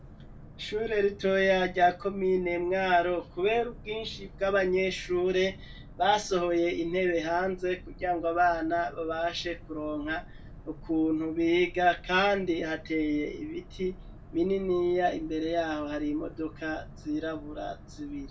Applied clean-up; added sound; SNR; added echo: none; Boat, Water vehicle; 17 dB; reverberation time 0.2 s.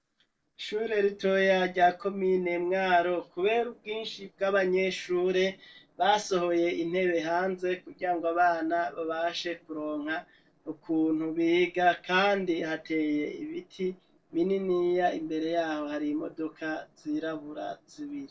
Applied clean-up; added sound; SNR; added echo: neural separator model SepFormer DNS4.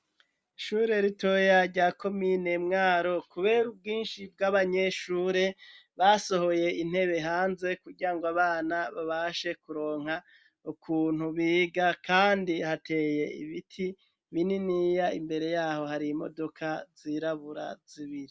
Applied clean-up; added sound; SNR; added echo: none; none; none; none.